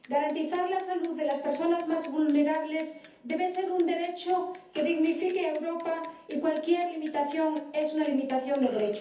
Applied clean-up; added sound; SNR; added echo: none; Bicycle; 14 dB; reverberation time 0.5 s.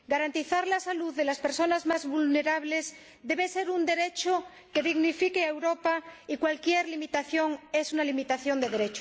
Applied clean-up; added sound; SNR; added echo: none; none; none; none.